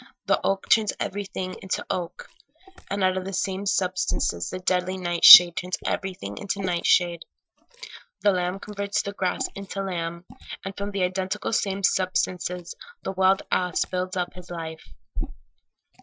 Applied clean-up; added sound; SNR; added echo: classical method Wiener filter.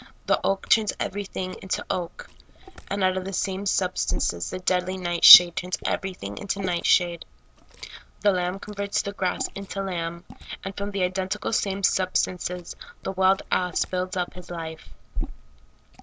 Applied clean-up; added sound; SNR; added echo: none; Liquid; 10 dB; none.